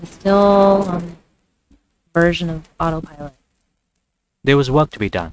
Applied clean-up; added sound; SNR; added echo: neural mask model RNNoise.